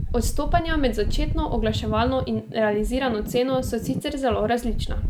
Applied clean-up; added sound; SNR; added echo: none; Wind; 2 dB; none.